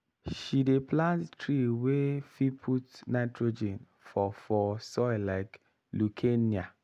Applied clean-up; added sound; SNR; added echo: none; none; none; none.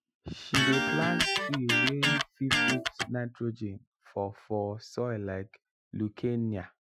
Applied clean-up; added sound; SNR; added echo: classical method Wiener filter.